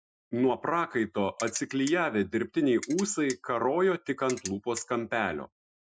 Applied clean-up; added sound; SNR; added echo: classical method Wiener filter.